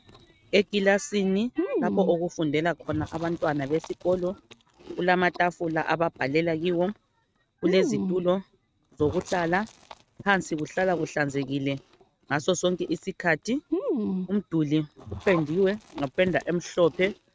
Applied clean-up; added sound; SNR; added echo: neural mask model RNNoise.